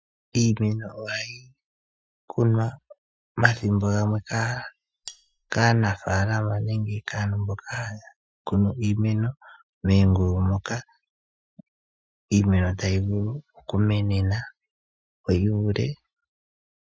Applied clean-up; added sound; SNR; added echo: classical method Wiener filter.